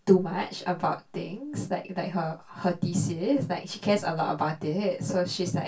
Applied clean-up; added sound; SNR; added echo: none; none; none; reverberation time 0.2 s.